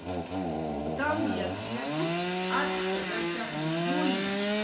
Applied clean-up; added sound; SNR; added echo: none; Sawing / Engine; -5 dB; reverberation time 1.9 s.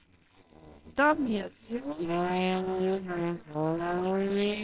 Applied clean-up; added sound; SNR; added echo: neural separator model SepFormer WHAMR!.